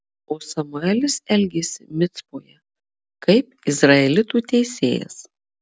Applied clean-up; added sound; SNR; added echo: none; none; none; none.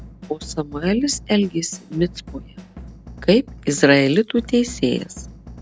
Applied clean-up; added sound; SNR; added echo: none; Drum / Drum kit; 18 dB; none.